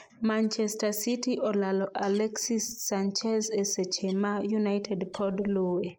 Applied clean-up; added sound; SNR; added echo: neural mask model Resemble Enhance denoiser.